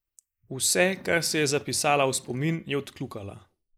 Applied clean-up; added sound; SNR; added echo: neural mask model Resemble Enhance denoiser.